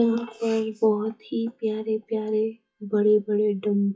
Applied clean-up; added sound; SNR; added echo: classical method WPE with log-MMSE.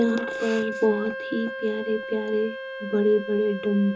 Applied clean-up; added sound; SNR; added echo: none; Wind instrument, woodwind instrument; 9 dB; reverberation time 0.2 s.